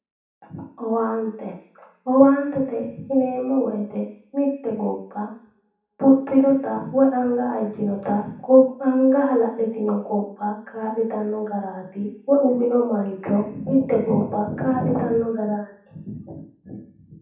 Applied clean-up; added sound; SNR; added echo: none; none; none; reverberation time 0.7 s.